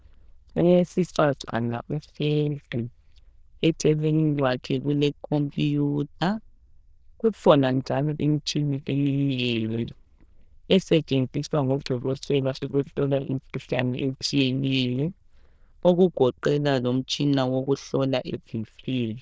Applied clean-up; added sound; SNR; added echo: neural diffusion model UNIVERSE++.